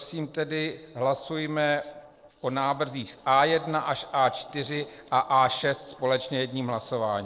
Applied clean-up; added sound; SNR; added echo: neural separator model SepFormer DNS4.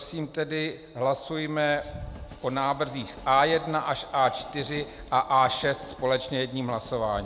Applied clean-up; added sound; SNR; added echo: none; Train; 19 dB; none.